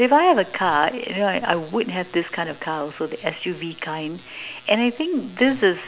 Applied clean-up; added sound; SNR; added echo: none; none; none; none.